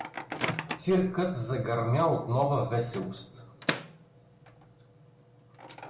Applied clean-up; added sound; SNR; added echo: none; Microwave oven; 9 dB; reverberation time 1.4 s.